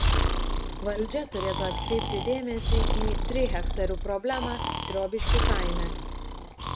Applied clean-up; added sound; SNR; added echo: none; Breathing; -5 dB; none.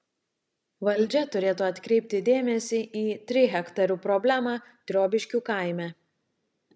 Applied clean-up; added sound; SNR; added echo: none; none; none; none.